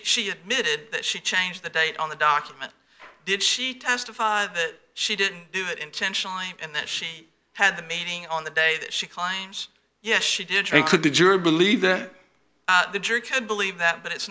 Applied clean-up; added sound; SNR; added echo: none; none; none; none.